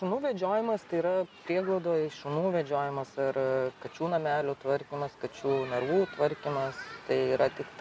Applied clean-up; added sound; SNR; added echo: none; none; none; none.